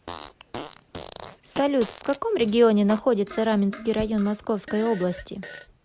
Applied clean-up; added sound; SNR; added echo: none; Fart; 17 dB; none.